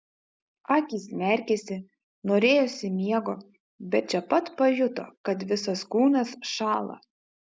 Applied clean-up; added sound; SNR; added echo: none; none; none; none.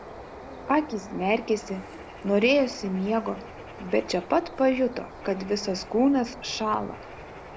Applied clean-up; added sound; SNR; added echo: none; Bird; 15 dB; none.